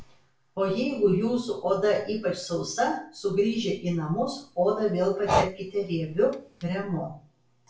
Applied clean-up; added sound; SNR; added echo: none; Breathing; 5 dB; reverberation time 0.3 s.